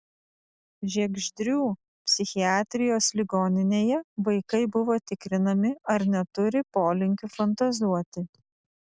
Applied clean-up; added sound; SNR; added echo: none; none; none; none.